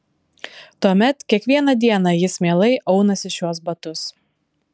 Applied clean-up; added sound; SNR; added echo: none; none; none; none.